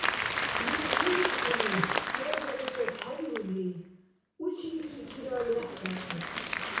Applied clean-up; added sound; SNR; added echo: none; Applause; -2 dB; reverberation time 0.6 s.